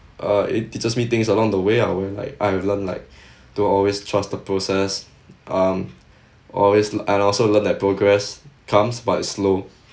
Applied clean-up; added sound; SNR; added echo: none; none; none; none.